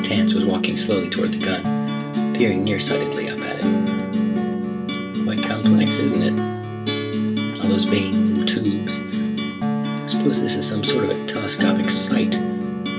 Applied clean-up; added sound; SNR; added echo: none; Acoustic guitar; -4 dB; reverberation time 0.2 s.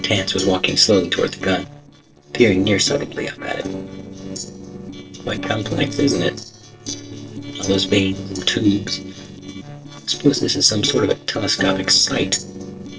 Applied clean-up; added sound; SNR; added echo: neural separator model SepFormer DNS4.